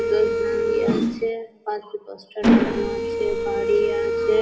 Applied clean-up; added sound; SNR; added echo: none; Mechanisms; -3 dB; reverberation time 2.6 s.